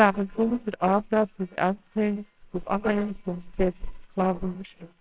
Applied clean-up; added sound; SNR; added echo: neural separator model SepFormer WHAMR!.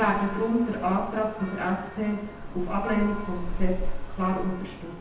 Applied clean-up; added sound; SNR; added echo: none; Church bell; 3 dB; reverberation time 0.9 s.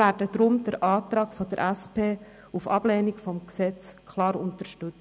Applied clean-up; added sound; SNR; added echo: none; none; none; none.